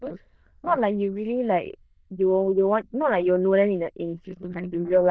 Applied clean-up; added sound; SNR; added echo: neural diffusion model UNIVERSE++.